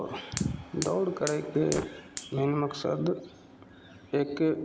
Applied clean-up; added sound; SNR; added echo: none; Fire; 13 dB; none.